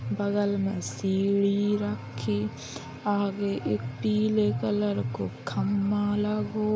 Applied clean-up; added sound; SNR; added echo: none; none; none; none.